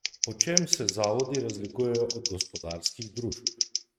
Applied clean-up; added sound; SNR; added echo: neural mask model RNNoise.